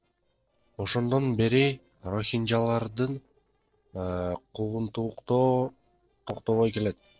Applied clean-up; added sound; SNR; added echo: neural separator model SepFormer DNS4.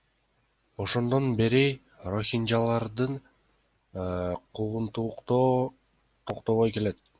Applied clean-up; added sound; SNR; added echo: none; none; none; none.